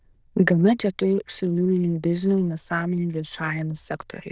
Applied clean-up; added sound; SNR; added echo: neural diffusion model UNIVERSE++.